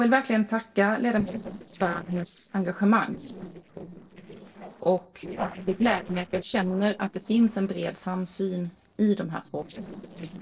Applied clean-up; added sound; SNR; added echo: neural separator model SepFormer DNS4.